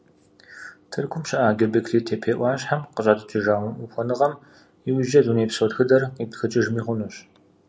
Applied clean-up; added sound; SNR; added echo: none; none; none; none.